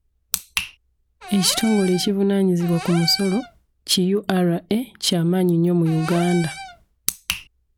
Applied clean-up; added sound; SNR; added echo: none; Cupboard open or close / Door; 13 dB; none.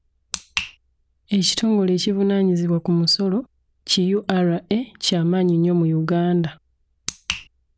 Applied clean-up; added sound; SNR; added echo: none; none; none; none.